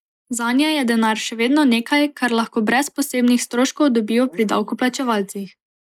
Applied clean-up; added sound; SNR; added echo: neural mask model Resemble Enhance denoiser.